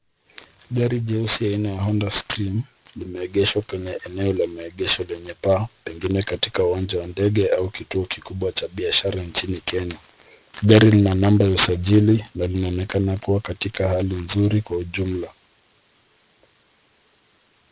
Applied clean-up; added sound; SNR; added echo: none; none; none; none.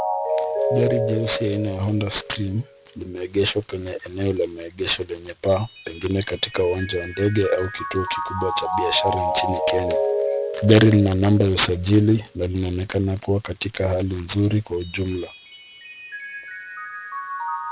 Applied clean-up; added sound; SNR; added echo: none; Mallet percussion; 6 dB; none.